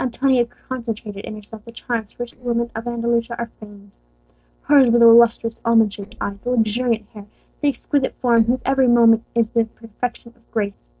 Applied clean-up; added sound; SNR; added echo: neural separator model SepFormer DNS4.